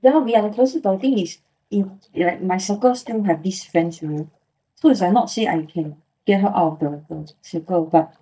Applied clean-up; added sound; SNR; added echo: neural mask model DeepFilterNet 3.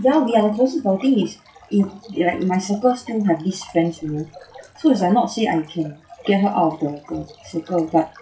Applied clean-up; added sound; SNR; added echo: classical method WPE with log-MMSE.